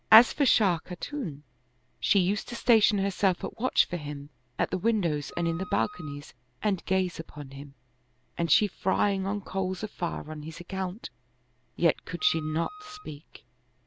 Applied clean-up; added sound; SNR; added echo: none; Wind instrument, woodwind instrument; 17 dB; none.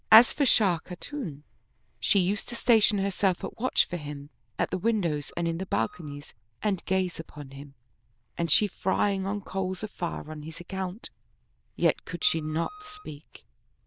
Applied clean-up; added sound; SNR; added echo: neural diffusion model UNIVERSE++.